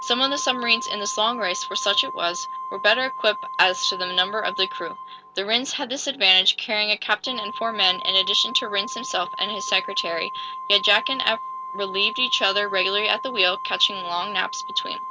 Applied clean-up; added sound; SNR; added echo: none; Organ; 9 dB; none.